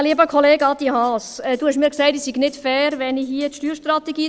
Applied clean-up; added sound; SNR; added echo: neural separator model SepFormer DNS4.